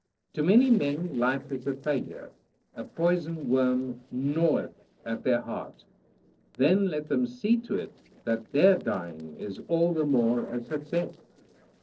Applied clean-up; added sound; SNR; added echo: neural separator model SepFormer DNS4.